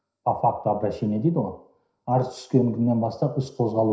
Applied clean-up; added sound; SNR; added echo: none; none; none; reverberation time 0.5 s.